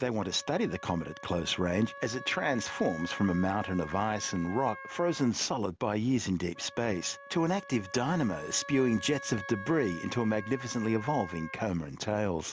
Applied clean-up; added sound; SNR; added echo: none; Wind instrument, woodwind instrument; 15 dB; none.